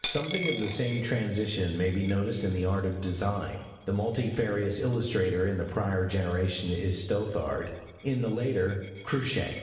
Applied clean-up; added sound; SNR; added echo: none; Coin (dropping); 16 dB; reverberation time 1.2 s.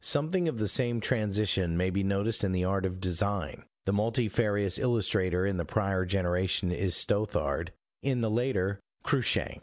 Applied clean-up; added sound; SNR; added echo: none; none; none; none.